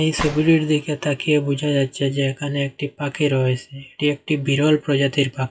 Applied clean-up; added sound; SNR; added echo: classical method WPE with log-MMSE.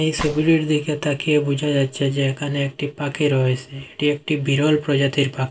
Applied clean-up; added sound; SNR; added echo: neural separator model SepFormer DNS4.